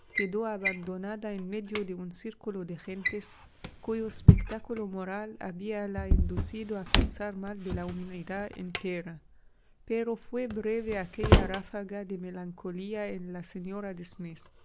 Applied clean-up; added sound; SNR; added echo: none; Drawer open or close; -4 dB; none.